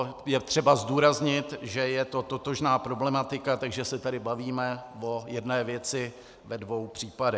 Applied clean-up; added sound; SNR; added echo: none; none; none; none.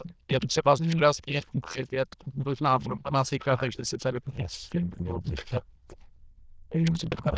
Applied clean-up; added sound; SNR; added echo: neural diffusion model UNIVERSE++.